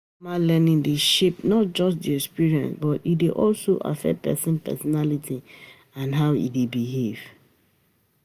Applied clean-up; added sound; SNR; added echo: none; none; none; none.